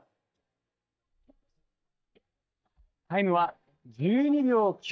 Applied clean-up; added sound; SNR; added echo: neural mask model DeepFilterNet 3.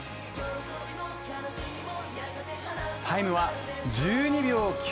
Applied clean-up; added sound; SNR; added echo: none; none; none; none.